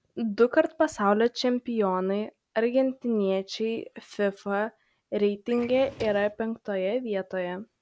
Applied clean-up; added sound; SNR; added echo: none; Drawer open or close; 18 dB; none.